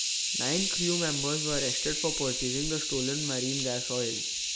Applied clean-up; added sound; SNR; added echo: none; Hiss; -2 dB; none.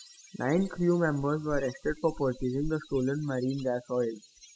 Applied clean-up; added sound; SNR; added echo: classical method spectral subtraction.